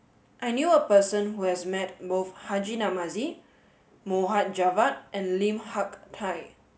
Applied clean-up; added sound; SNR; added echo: none; none; none; none.